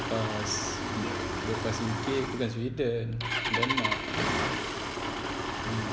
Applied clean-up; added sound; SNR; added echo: none; Engine starting; -1 dB; none.